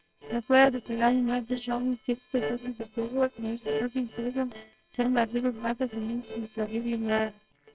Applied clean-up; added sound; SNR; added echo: neural separator model SepFormer WHAMR!.